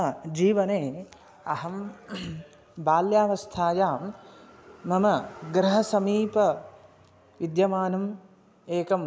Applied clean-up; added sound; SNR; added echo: none; none; none; none.